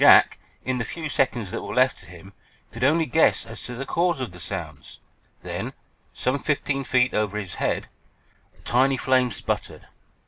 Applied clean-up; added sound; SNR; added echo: none; none; none; none.